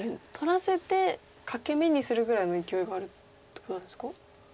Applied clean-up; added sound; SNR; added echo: none; none; none; none.